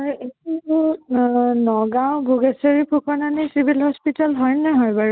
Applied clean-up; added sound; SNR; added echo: none; none; none; none.